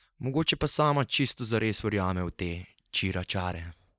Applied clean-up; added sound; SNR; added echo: neural mask model Resemble Enhance denoiser.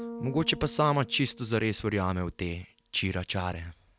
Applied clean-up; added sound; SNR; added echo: none; Bass guitar; 16 dB; none.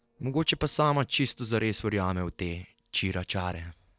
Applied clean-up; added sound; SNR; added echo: neural separator model SepFormer DNS4.